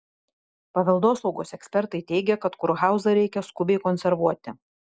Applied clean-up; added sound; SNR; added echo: none; none; none; none.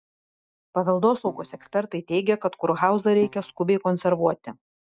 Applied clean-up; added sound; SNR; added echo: neural mask model DeepFilterNet 3.